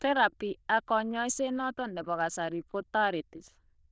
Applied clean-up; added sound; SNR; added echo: neural diffusion model UNIVERSE++.